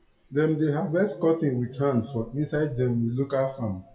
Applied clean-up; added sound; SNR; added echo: classical method WPE with log-MMSE.